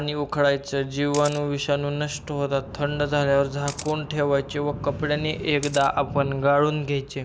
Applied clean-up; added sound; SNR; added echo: none; Camera; 18 dB; none.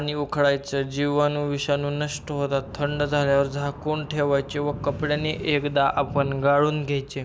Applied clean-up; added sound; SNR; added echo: none; none; none; none.